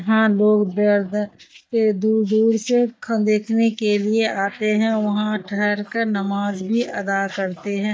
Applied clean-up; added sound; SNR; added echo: neural mask model DeepFilterNet 3.